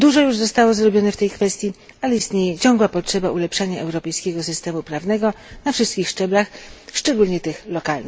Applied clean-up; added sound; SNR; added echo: none; none; none; none.